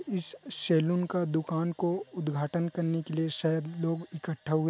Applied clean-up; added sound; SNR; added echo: none; none; none; none.